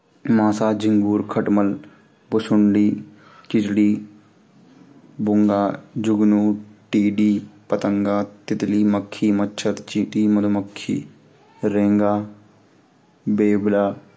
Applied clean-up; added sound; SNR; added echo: none; none; none; none.